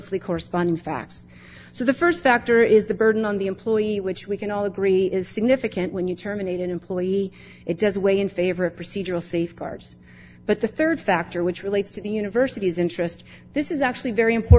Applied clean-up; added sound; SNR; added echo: none; none; none; none.